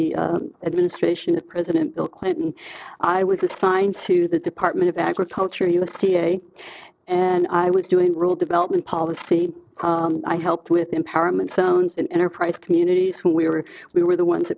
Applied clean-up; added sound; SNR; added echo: neural separator model SepFormer DNS4.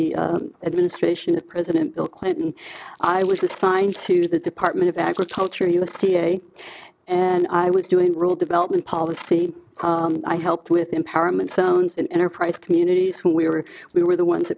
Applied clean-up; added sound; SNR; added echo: none; Crumpling, crinkling; 17 dB; none.